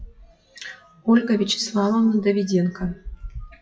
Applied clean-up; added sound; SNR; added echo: classical method WPE with log-MMSE.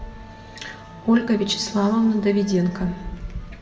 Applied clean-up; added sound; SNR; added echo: none; Musical instrument; 19 dB; reverberation time 1.2 s.